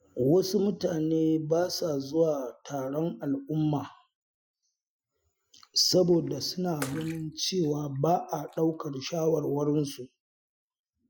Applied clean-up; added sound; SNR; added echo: classical method Wiener filter.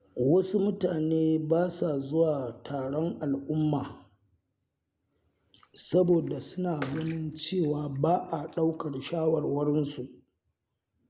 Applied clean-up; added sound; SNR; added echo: none; Bathtub (filling or washing) / Water / Splash, splatter; 19 dB; none.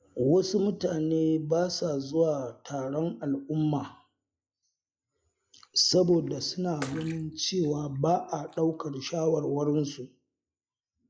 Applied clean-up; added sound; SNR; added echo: classical method log-MMSE.